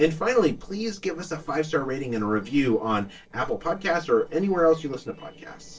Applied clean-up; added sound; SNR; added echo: neural separator model SepFormer DNS4.